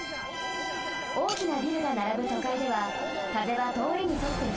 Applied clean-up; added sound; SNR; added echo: none; Cutlery, silverware; 17 dB; none.